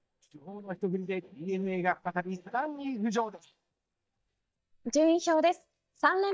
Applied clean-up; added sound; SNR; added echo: neural mask model DeepFilterNet 3.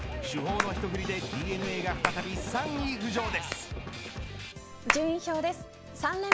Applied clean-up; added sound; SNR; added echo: none; Hands; 5 dB; none.